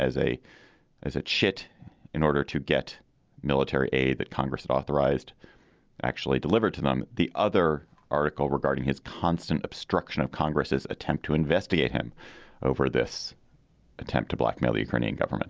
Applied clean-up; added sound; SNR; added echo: none; none; none; none.